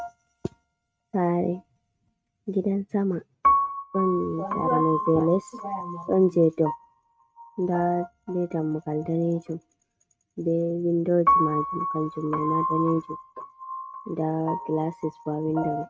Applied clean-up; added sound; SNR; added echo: neural mask model RNNoise.